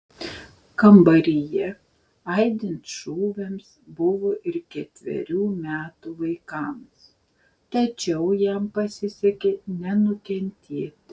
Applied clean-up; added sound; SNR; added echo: none; none; none; none.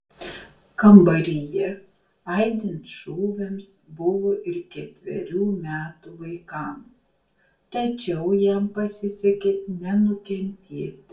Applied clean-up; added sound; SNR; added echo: none; none; none; reverberation time 0.3 s.